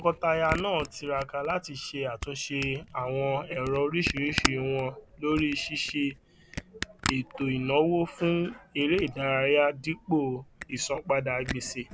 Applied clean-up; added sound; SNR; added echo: none; Camera; 10 dB; none.